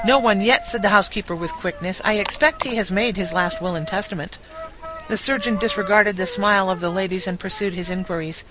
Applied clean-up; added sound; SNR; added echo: none; Coin (dropping); 12 dB; none.